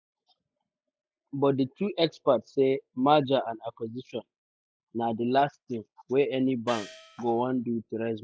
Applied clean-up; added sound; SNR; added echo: classical method log-MMSE.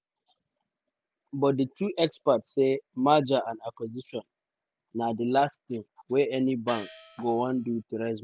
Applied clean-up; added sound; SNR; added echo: none; Gong; 17 dB; none.